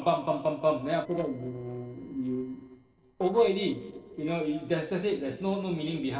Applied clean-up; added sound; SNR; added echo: neural separator model SepFormer DNS4.